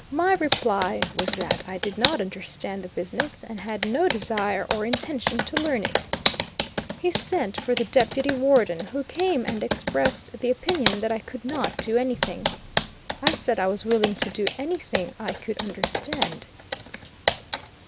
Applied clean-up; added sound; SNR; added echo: none; Computer keyboard; 4 dB; none.